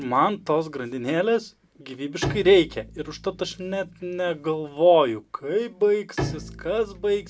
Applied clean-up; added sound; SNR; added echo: none; Bowed string instrument; 14 dB; none.